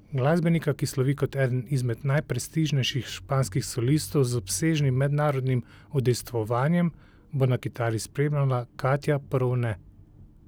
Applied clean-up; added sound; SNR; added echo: none; none; none; none.